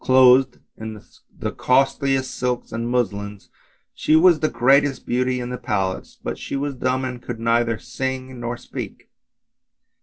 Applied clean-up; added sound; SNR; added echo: none; none; none; none.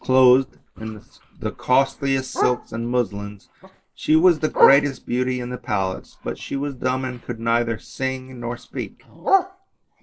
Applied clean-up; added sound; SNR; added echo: neural mask model Resemble Enhance denoiser.